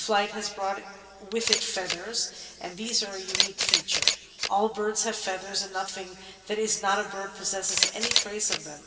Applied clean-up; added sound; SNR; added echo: none; Camera; 2 dB; reverberation time 2.4 s.